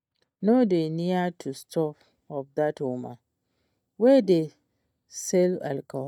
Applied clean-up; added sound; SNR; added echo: neural mask model DeepFilterNet 3.